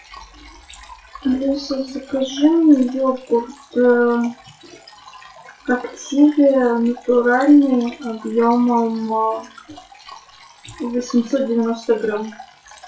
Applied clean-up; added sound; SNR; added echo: classical method WPE with log-MMSE.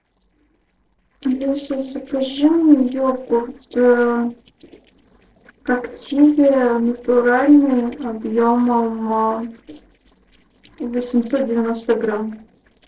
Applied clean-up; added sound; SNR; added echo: neural separator model SepFormer DNS4.